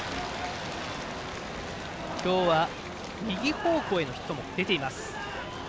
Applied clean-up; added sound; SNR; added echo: none; none; none; none.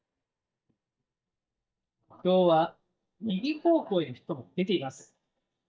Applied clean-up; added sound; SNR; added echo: neural mask model DeepFilterNet 3.